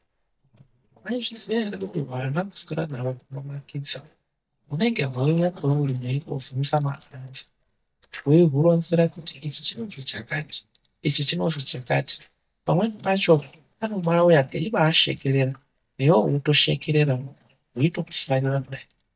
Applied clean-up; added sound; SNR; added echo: neural mask model DeepFilterNet 3.